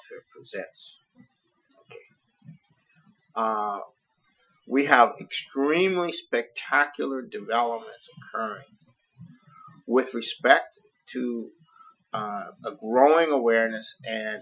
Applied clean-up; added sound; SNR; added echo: classical method Wiener filter.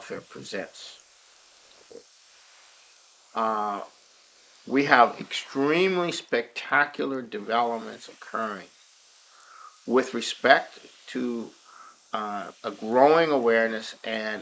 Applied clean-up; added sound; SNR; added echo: neural mask model Resemble Enhance denoiser.